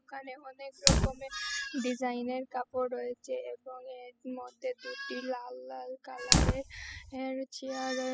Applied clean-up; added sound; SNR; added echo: classical method spectral subtraction.